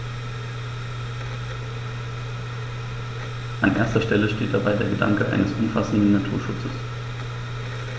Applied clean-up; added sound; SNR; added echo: none; none; none; none.